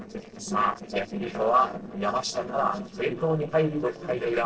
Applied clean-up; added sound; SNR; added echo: neural separator model SepFormer DNS4.